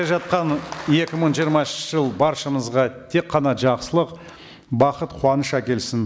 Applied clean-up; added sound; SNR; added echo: none; none; none; none.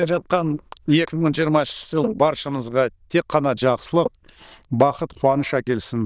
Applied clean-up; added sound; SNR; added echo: neural diffusion model UNIVERSE++.